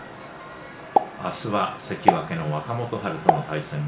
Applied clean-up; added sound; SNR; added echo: none; Explosion; -2 dB; reverberation time 0.5 s.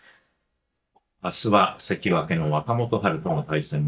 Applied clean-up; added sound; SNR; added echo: neural mask model DeepFilterNet 3.